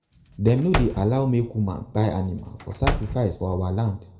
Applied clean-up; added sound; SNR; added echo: none; Slam / Wood; 8 dB; reverberation time 0.6 s.